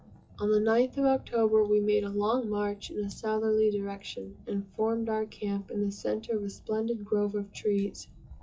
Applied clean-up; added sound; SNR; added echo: classical method WPE with log-MMSE.